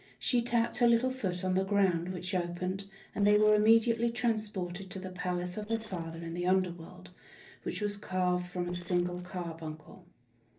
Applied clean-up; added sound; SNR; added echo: neural separator model SepFormer DNS4.